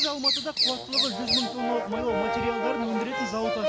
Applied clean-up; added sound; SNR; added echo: none; Bird vocalization, bird call, bird song + Brass instrument; -4 dB; none.